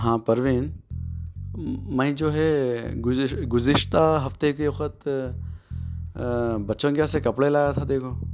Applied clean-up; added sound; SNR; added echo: none; Bass guitar; 10 dB; none.